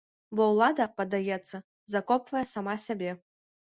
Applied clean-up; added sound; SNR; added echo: none; none; none; none.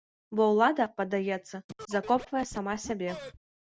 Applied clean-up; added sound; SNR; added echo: none; Scratching (performance technique); 15 dB; none.